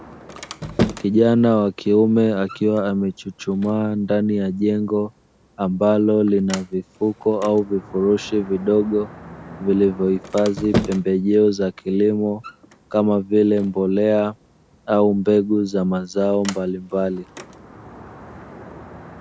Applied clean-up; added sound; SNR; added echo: none; Sliding door; 14 dB; none.